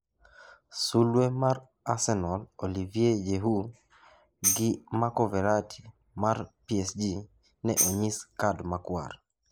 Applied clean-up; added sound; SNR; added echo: neural mask model Resemble Enhance denoiser.